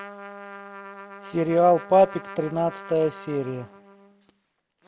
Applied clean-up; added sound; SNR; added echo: none; Trumpet; 16 dB; none.